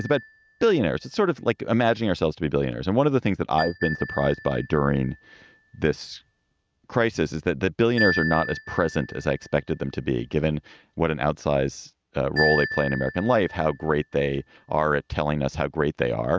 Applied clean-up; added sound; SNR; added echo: neural mask model RNNoise.